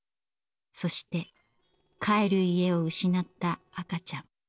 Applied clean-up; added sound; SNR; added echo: neural separator model SepFormer DNS4.